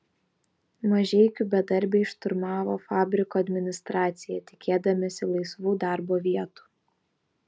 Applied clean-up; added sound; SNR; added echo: none; none; none; none.